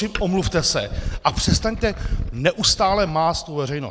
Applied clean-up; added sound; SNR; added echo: none; Glass; 8 dB; none.